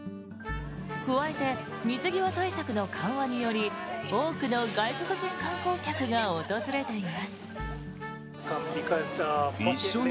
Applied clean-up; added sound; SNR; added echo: none; none; none; none.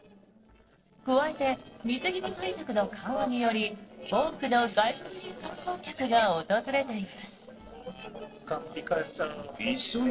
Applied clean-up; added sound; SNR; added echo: neural separator model SepFormer DNS4.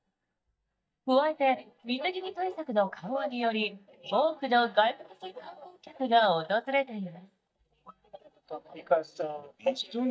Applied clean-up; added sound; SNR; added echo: neural mask model DeepFilterNet 3.